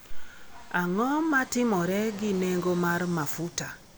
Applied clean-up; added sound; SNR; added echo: none; Fixed-wing aircraft, airplane; 19 dB; none.